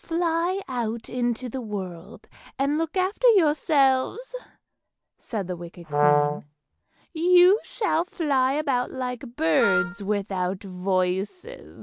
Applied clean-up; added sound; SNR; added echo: none; Wind instrument, woodwind instrument + Brass instrument; 1 dB; none.